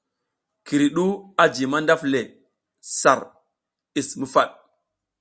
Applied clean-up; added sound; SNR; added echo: none; none; none; none.